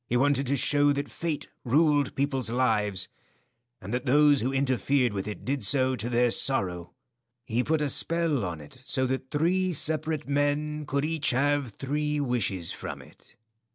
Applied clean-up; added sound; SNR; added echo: none; none; none; none.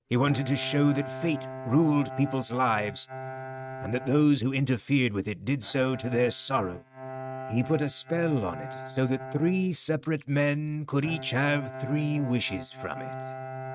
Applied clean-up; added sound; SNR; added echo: neural mask model RNNoise.